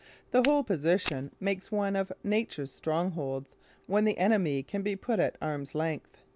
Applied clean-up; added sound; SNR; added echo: none; Walk, footsteps; 10 dB; none.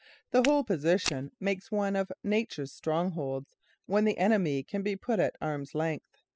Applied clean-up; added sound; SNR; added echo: classical method spectral subtraction.